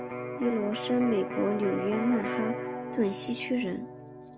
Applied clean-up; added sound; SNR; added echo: none; Electric guitar; 5 dB; none.